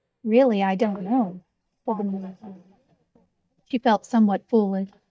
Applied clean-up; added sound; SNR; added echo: neural mask model DeepFilterNet 3.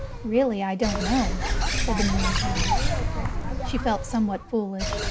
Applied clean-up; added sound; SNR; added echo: none; Bird; -2 dB; none.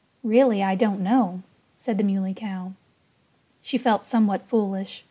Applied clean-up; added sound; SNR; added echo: none; none; none; none.